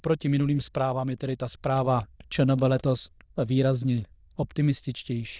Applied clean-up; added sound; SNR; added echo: neural diffusion model UNIVERSE++.